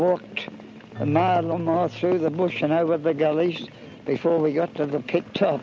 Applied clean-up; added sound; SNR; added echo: none; Keyboard (musical); 18 dB; none.